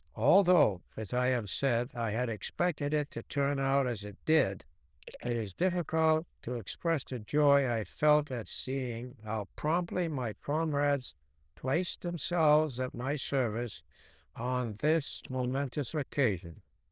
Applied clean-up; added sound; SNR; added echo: neural diffusion model UNIVERSE++.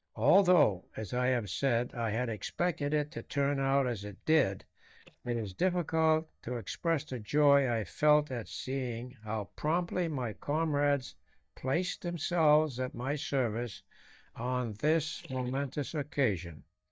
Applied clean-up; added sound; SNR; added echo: neural mask model DeepFilterNet 3.